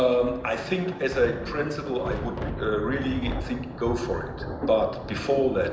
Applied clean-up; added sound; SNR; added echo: none; Thunder; 7 dB; reverberation time 0.9 s.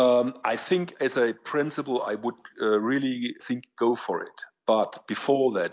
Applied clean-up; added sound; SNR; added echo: none; none; none; none.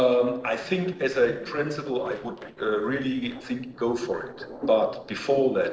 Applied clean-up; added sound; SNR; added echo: neural separator model SepFormer DNS4.